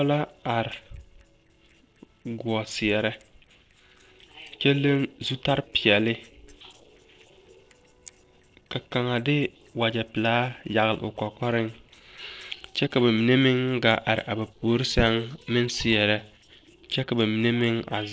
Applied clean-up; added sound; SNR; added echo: neural separator model SepFormer DNS4.